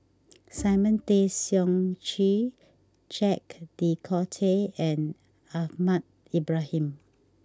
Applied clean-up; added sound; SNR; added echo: none; Bowed string instrument; 19 dB; none.